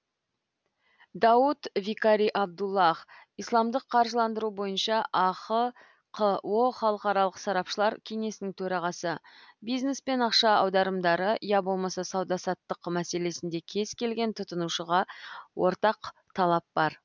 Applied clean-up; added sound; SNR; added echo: none; none; none; none.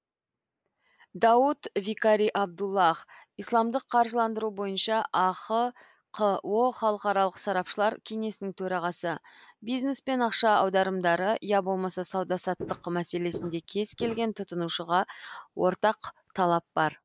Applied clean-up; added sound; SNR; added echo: neural mask model Resemble Enhance denoiser.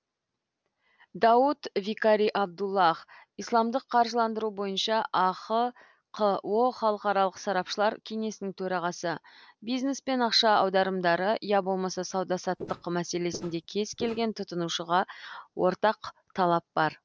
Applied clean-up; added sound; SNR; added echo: neural separator model SepFormer DNS4.